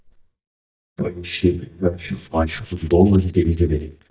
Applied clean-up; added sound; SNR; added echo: neural mask model DeepFilterNet 3.